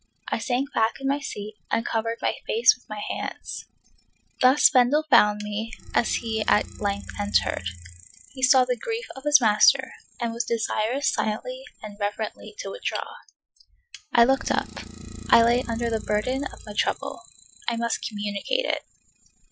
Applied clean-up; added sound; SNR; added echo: classical method Wiener filter.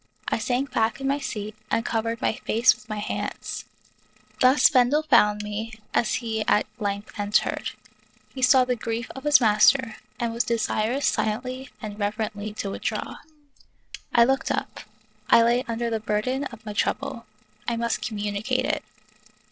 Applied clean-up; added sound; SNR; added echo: neural separator model SepFormer DNS4.